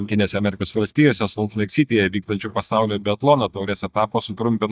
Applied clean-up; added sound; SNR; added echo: neural mask model DeepFilterNet 3.